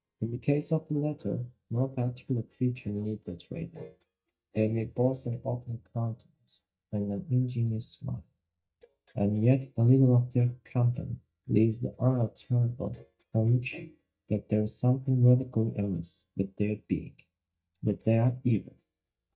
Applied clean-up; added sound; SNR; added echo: neural mask model DeepFilterNet 3.